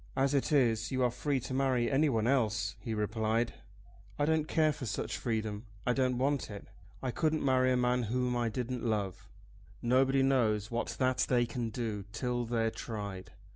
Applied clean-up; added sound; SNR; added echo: none; none; none; none.